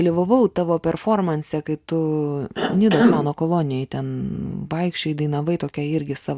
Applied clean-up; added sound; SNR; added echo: none; Cough; -1 dB; none.